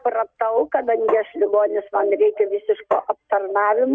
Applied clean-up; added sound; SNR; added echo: neural mask model RNNoise.